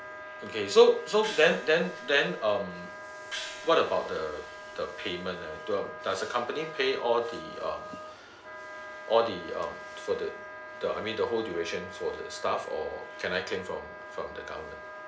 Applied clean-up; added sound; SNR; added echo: none; Wind instrument, woodwind instrument + Gong; 12 dB; none.